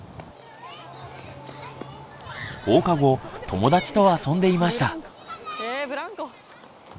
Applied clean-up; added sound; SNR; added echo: none; none; none; none.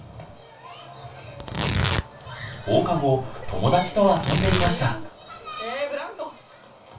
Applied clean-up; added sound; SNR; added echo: none; Tearing; 2 dB; reverberation time 0.3 s.